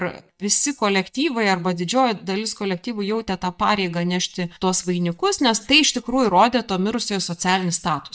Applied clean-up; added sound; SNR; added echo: neural mask model DeepFilterNet 3.